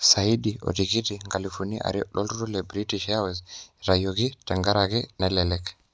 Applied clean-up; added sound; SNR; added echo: none; none; none; none.